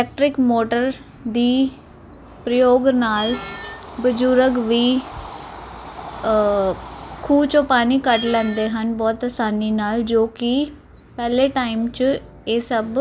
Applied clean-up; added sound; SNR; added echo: none; Screech + Train / Bird vocalization, bird call, bird song; 15 dB; none.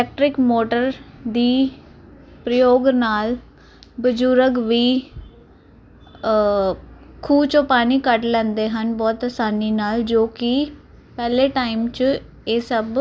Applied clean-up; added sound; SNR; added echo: none; none; none; none.